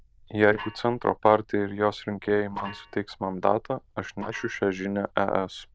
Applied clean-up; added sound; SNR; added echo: neural diffusion model UNIVERSE++.